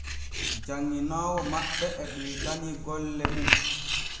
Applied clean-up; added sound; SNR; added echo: none; Writing; -2 dB; reverberation time 1.2 s.